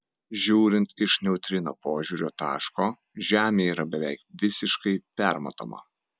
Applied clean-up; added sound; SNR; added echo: none; none; none; none.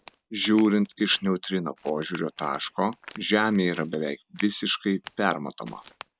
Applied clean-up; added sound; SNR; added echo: none; Crack; 20 dB; none.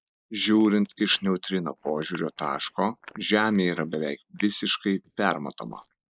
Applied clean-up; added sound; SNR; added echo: neural mask model Resemble Enhance denoiser.